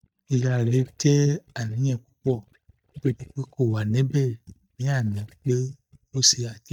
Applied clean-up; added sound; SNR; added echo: neural mask model DeepFilterNet 3.